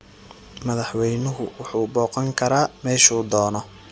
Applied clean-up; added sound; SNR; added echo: none; none; none; none.